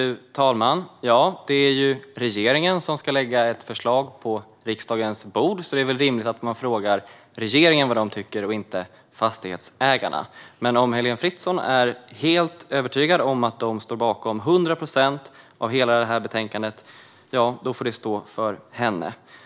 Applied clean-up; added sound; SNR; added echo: none; none; none; none.